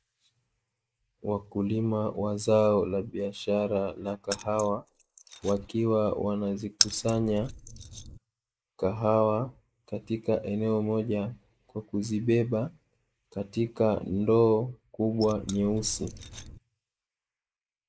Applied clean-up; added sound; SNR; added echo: neural mask model Resemble Enhance denoiser.